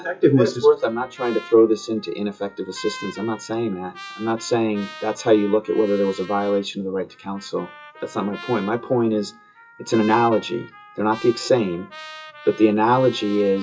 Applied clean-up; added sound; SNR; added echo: classical method WPE with log-MMSE.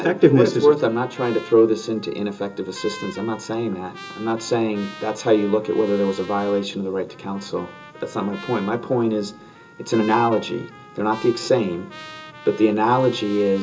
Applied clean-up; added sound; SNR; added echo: none; Trumpet; 19 dB; reverberation time 0.2 s.